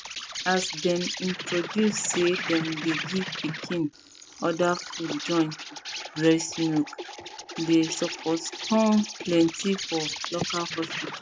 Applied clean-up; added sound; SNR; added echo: none; Insect; 8 dB; none.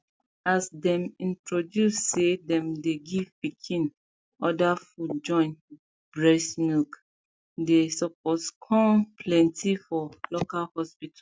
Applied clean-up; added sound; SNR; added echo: none; none; none; none.